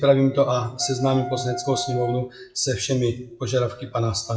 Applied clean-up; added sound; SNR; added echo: classical method WPE with log-MMSE.